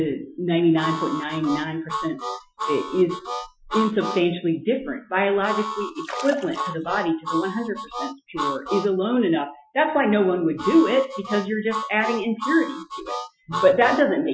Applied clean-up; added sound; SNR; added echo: classical method Wiener filter.